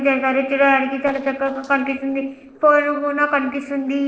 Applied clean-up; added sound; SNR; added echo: neural separator model SepFormer DNS4.